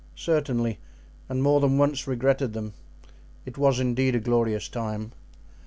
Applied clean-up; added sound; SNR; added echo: none; none; none; none.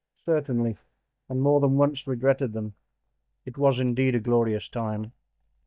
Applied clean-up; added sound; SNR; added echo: neural mask model DeepFilterNet 3.